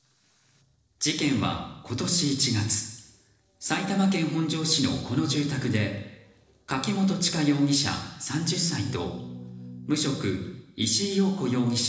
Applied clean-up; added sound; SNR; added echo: neural separator model SepFormer DNS4.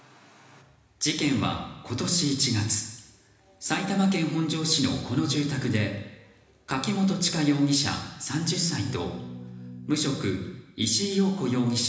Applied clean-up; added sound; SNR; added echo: none; Electric guitar / Strum; 13 dB; reverberation time 1.0 s.